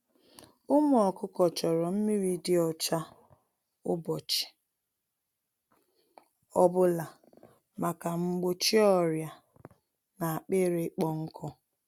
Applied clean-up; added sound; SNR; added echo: none; none; none; none.